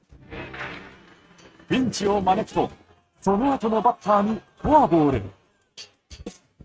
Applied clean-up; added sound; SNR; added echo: neural mask model RNNoise.